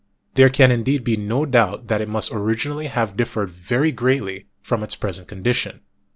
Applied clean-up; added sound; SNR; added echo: none; none; none; none.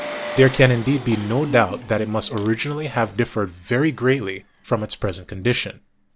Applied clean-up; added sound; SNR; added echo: none; Engine; 15 dB; none.